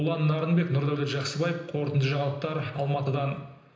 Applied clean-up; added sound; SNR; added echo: none; none; none; reverberation time 0.9 s.